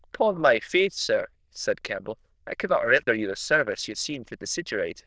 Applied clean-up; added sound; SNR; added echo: neural diffusion model UNIVERSE++.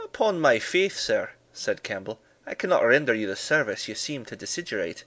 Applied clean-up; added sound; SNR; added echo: none; none; none; none.